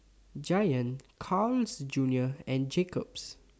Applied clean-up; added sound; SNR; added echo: none; none; none; none.